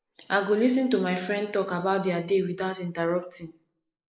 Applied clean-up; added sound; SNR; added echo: neural mask model Resemble Enhance denoiser.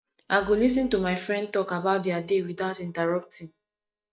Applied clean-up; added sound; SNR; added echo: neural mask model DeepFilterNet 3.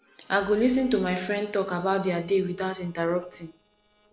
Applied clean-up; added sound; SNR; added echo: neural separator model SepFormer DNS4.